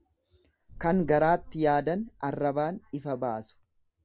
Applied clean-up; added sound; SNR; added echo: none; Boom; 18 dB; none.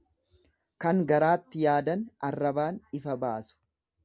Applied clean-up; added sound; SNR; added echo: none; none; none; none.